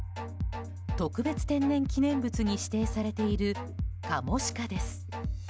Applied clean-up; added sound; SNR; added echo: none; Domestic sounds, home sounds; 9 dB; none.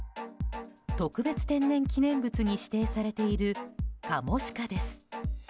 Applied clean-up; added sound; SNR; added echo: none; none; none; none.